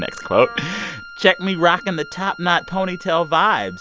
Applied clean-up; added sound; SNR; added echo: none; Wind instrument, woodwind instrument + Wind instrument, woodwind instrument; 17 dB; none.